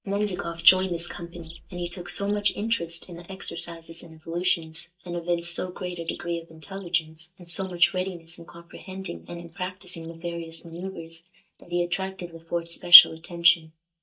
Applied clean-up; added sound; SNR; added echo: neural mask model DeepFilterNet 3.